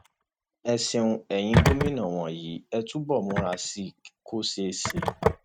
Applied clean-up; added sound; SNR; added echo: neural mask model RNNoise.